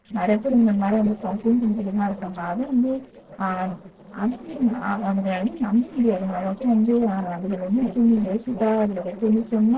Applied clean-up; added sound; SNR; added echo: neural separator model SepFormer DNS4.